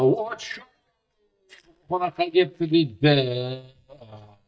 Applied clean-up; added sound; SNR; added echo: neural mask model DeepFilterNet 3.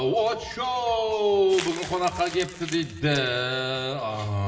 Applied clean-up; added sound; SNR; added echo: none; Crumpling, crinkling; 15 dB; reverberation time 1.9 s.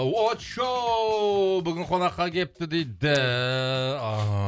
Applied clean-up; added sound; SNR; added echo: none; none; none; none.